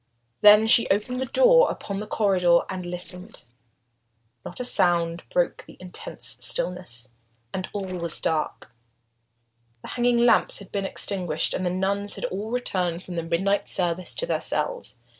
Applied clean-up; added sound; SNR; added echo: neural separator model SepFormer DNS4.